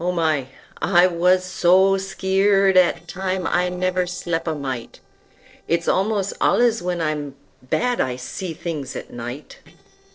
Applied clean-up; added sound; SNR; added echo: neural separator model SepFormer DNS4.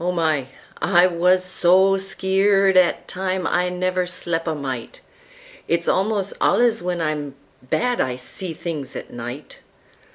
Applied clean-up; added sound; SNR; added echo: none; none; none; none.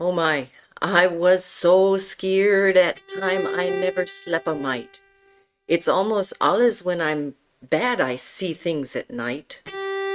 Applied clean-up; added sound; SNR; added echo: neural mask model RNNoise.